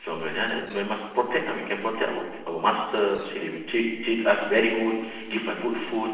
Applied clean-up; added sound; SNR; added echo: neural separator model SepFormer DNS4.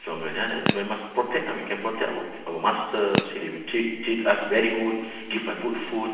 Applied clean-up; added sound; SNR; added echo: none; Crack / Crackle; 2 dB; reverberation time 1.2 s.